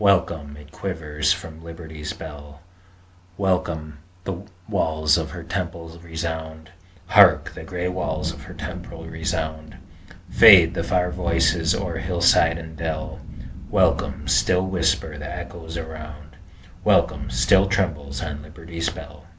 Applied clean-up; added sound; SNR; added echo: none; none; none; none.